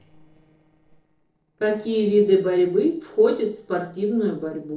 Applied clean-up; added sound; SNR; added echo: neural separator model SepFormer DNS4.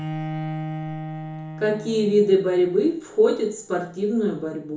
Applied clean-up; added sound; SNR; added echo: none; Bowed string instrument; 11 dB; reverberation time 0.7 s.